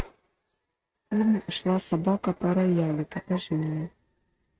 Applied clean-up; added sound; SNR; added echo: neural mask model RNNoise.